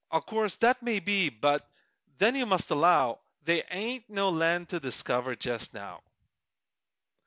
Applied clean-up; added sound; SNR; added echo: none; none; none; none.